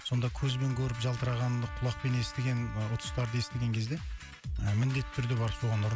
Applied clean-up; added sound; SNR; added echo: none; Trumpet; 18 dB; none.